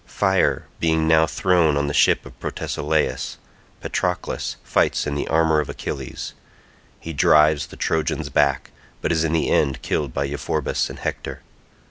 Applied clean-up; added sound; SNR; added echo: none; none; none; none.